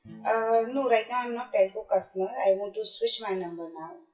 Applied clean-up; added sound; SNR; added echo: classical method WPE with log-MMSE.